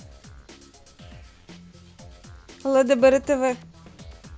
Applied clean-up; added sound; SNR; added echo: none; Drum kit; 20 dB; none.